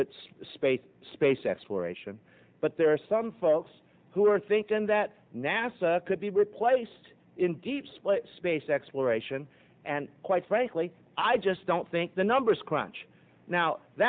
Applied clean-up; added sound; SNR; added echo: none; none; none; none.